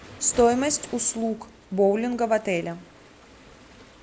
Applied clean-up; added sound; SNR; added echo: none; Waves, surf; 20 dB; none.